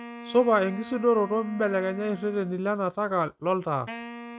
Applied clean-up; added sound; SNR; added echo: none; Wind instrument, woodwind instrument; 16 dB; none.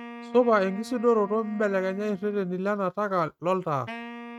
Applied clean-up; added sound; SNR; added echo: neural mask model RNNoise.